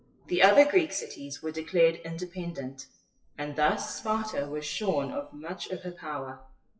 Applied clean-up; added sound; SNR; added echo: classical method WPE with log-MMSE.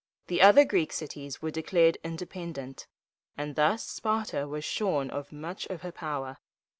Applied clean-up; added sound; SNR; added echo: none; none; none; none.